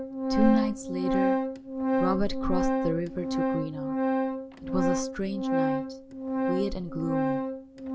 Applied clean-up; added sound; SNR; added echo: none; Organ; -3 dB; none.